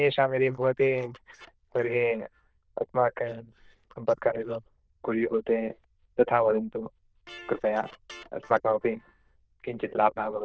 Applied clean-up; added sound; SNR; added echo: neural diffusion model UNIVERSE++.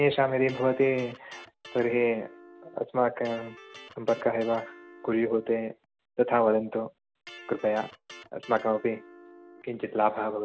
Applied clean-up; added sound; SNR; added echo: none; Electric guitar; 20 dB; none.